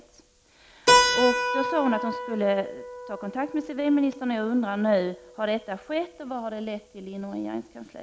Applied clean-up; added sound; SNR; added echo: none; Keyboard (musical); 2 dB; none.